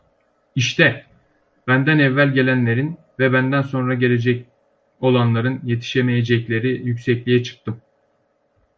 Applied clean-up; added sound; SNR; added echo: none; none; none; none.